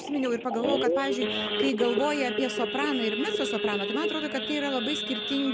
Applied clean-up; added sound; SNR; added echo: none; Idling / Sawing / Accelerating, revving, vroom; 1 dB; none.